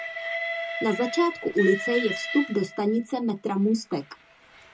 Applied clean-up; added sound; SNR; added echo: none; Train; 8 dB; reverberation time 0.2 s.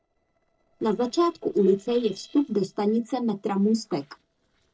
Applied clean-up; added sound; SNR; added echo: neural separator model SepFormer DNS4.